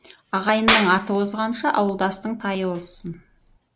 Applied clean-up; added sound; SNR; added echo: none; Clapping; 5 dB; none.